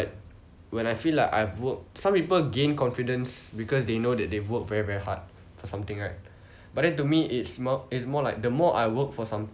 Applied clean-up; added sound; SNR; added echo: none; none; none; none.